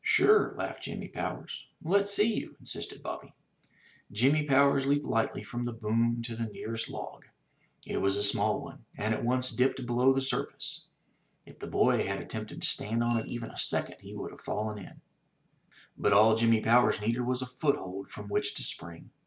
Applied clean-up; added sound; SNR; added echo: none; Coin (dropping) / Glass; 19 dB; none.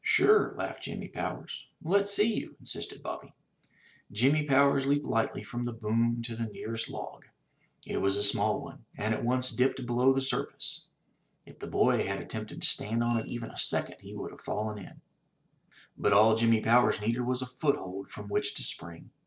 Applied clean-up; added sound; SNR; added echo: neural separator model SepFormer DNS4.